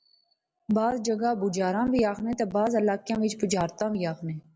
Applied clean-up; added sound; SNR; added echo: none; none; none; none.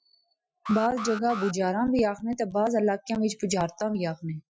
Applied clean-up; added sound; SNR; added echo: classical method Wiener filter.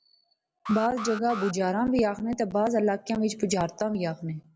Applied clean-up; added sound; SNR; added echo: none; Alarm; 12 dB; none.